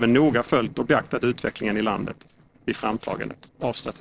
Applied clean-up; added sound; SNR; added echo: neural separator model SepFormer DNS4.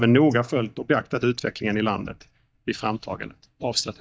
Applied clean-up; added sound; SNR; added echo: neural mask model DeepFilterNet 3.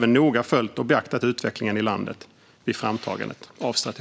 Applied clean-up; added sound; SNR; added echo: none; none; none; none.